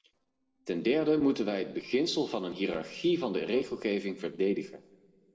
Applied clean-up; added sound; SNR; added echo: neural separator model SepFormer DNS4.